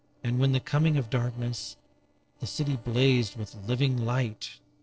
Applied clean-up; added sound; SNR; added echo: neural separator model SepFormer DNS4.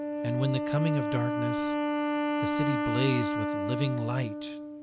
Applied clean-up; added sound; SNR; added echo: none; Wind instrument, woodwind instrument; -2 dB; none.